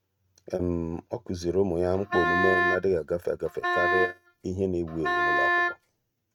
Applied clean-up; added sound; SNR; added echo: neural mask model RNNoise.